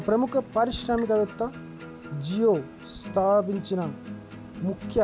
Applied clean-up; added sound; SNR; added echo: none; Acoustic guitar; 14 dB; none.